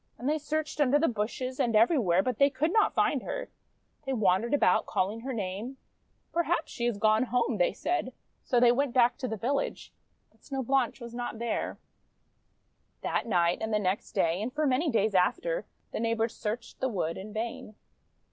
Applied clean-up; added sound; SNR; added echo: none; none; none; none.